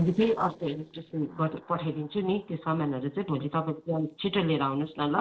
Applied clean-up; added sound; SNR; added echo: neural separator model SepFormer DNS4.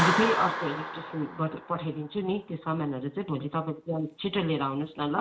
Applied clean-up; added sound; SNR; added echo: none; Clapping; 5 dB; reverberation time 0.4 s.